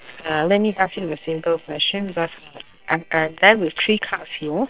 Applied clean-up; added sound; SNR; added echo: neural separator model SepFormer WHAM!.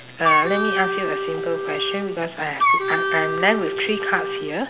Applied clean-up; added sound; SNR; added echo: none; Wind instrument, woodwind instrument; -1 dB; none.